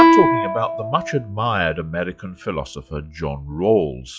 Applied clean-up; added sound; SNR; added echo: classical method log-MMSE.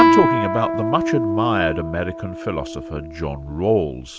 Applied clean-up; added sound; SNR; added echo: none; Guitar; -1 dB; none.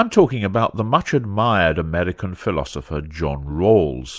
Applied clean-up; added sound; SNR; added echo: none; none; none; none.